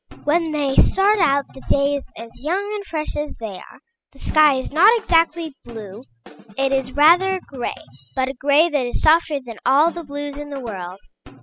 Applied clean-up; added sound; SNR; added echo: classical method spectral subtraction.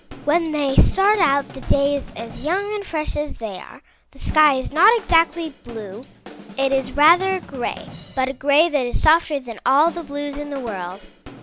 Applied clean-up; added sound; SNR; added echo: none; Drum / Drum kit; 19 dB; none.